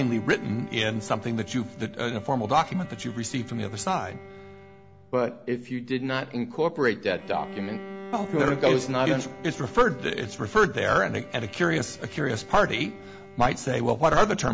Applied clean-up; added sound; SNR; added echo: none; Bowed string instrument; 18 dB; none.